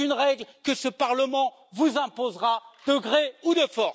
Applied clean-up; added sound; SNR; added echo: none; none; none; none.